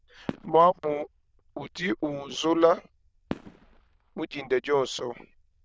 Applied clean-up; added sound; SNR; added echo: neural diffusion model UNIVERSE++.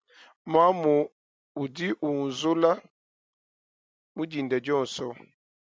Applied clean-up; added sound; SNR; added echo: none; none; none; none.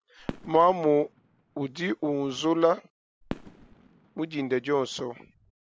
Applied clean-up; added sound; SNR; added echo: none; Fireworks; 17 dB; none.